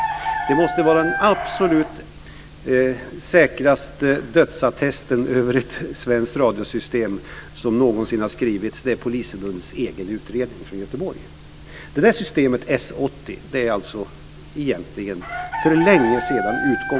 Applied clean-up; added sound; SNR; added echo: none; Chicken, rooster; 10 dB; none.